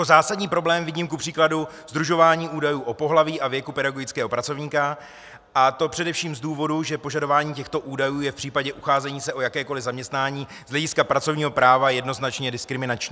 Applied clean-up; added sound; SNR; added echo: none; none; none; none.